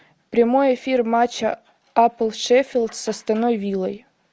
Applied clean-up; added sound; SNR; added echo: none; none; none; none.